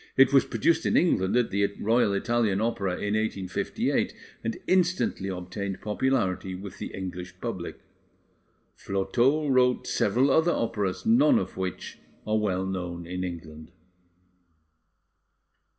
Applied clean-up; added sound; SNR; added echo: none; none; none; reverberation time 0.7 s.